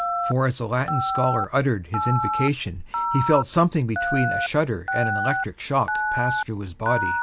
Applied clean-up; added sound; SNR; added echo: none; Telephone; 3 dB; none.